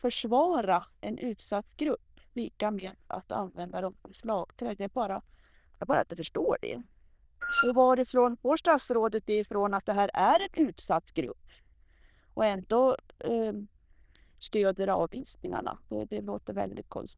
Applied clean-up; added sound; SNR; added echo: neural diffusion model UNIVERSE++.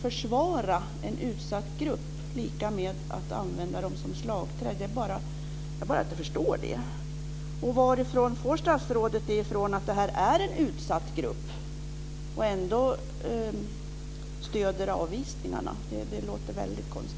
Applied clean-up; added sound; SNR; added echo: none; none; none; none.